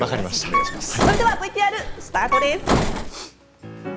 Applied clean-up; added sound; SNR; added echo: none; Bus + Piano; 0 dB; none.